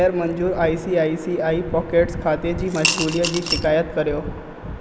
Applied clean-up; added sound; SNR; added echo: none; Coin (dropping) / Glass; 4 dB; none.